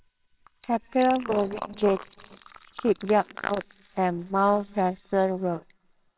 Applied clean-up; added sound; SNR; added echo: neural separator model SepFormer WHAMR!.